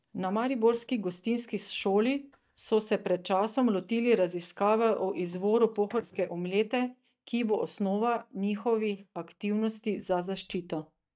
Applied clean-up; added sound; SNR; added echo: neural mask model DeepFilterNet 3.